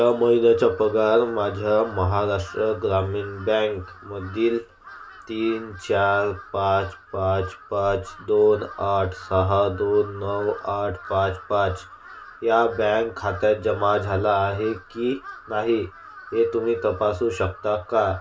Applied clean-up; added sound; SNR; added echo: none; Crow; 19 dB; none.